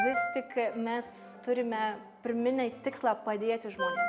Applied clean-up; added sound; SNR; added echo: none; Ringtone; 5 dB; none.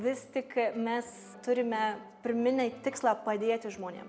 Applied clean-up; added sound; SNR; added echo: none; none; none; none.